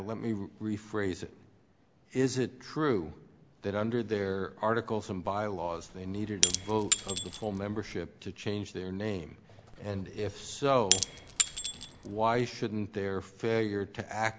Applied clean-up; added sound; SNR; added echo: none; Shatter / Crushing; 1 dB; none.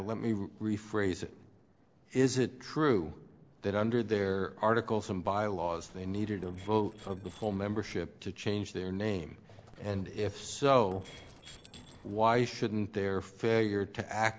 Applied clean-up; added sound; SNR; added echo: neural separator model SepFormer DNS4.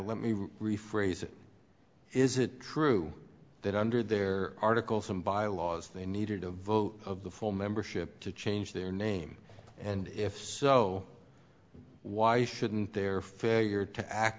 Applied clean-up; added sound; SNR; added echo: none; none; none; none.